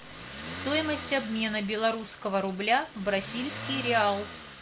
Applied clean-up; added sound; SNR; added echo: none; Motor vehicle (road); 11 dB; none.